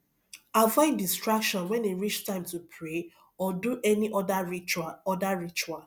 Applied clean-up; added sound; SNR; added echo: none; none; none; none.